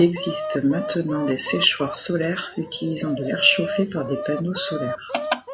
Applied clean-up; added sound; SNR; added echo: none; Chicken, rooster; 10 dB; none.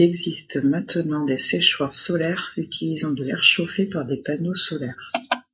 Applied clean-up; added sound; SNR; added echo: neural mask model Resemble Enhance denoiser.